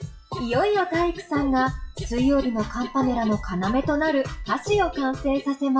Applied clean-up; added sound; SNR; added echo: classical method WPE with log-MMSE.